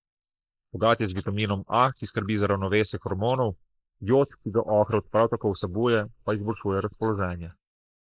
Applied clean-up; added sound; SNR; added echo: neural mask model Resemble Enhance denoiser.